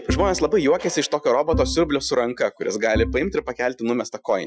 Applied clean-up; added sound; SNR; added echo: classical method Wiener filter.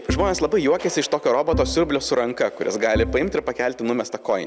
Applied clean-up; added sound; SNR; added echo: none; Bowed string instrument; 10 dB; none.